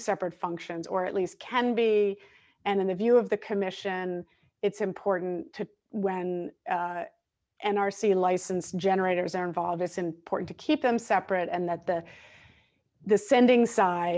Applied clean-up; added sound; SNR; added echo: none; none; none; none.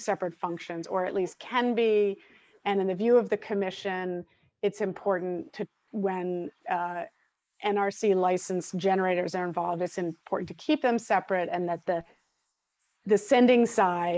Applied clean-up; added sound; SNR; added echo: neural mask model Resemble Enhance denoiser.